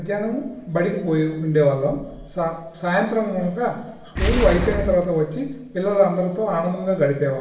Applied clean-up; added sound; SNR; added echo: none; Boom; 5 dB; reverberation time 0.8 s.